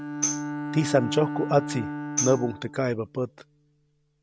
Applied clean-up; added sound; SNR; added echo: none; Tambourine + Bowed string instrument; 5 dB; none.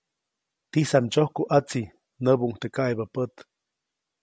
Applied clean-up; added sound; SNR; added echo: none; none; none; none.